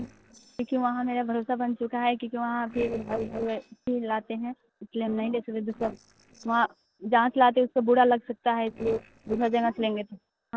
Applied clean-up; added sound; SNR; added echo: neural separator model SepFormer DNS4.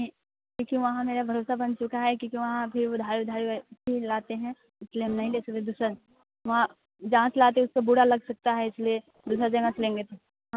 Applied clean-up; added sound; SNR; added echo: none; none; none; none.